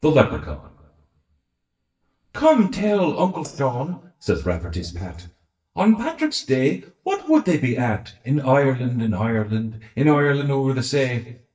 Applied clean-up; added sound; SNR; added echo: neural mask model DeepFilterNet 3.